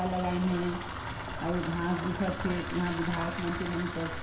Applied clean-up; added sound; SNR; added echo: none; Bathtub (filling or washing) / Water tap, faucet; 4 dB; reverberation time 0.7 s.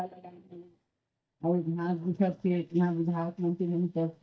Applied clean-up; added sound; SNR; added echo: neural mask model DeepFilterNet 3.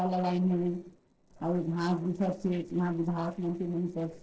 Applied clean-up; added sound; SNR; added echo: neural separator model SepFormer DNS4.